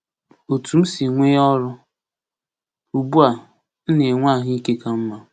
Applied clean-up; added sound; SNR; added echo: none; none; none; none.